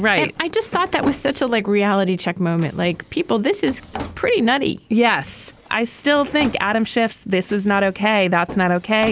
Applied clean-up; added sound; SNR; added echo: none; Drawer open or close; 17 dB; none.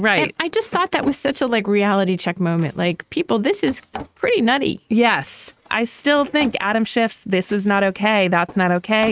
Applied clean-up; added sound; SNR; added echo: neural mask model RNNoise.